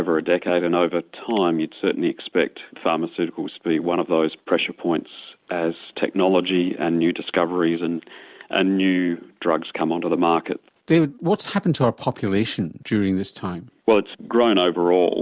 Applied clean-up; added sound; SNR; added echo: none; none; none; none.